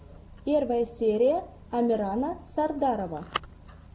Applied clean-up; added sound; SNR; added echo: none; none; none; none.